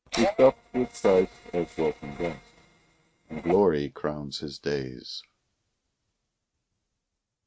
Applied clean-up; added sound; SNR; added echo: neural mask model RNNoise.